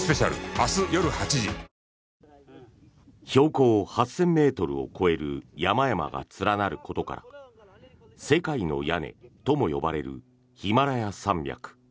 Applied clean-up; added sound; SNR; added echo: none; none; none; none.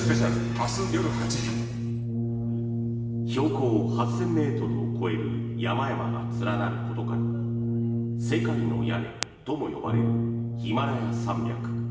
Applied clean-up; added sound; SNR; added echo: none; Brass instrument; -4 dB; reverberation time 1.3 s.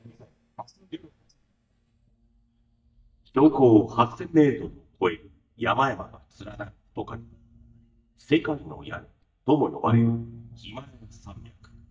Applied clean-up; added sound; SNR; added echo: neural mask model DeepFilterNet 3.